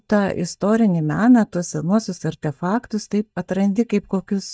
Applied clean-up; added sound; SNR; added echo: neural mask model DeepFilterNet 3.